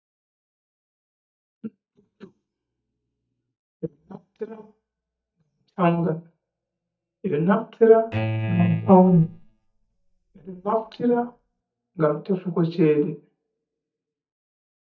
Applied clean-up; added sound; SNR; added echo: neural mask model DeepFilterNet 3.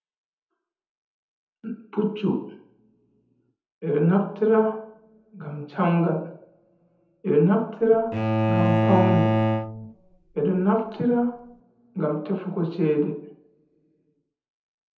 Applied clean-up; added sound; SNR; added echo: none; Bowed string instrument; -1 dB; reverberation time 0.7 s.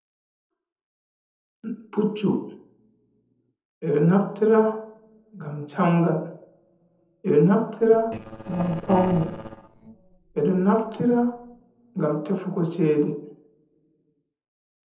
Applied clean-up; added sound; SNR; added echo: neural separator model SepFormer DNS4.